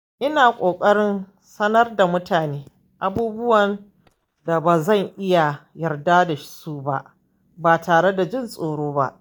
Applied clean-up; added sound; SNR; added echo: neural mask model DeepFilterNet 3.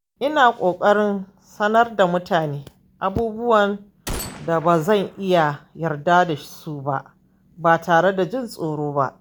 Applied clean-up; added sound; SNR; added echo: none; Gunshot, gunfire; 16 dB; none.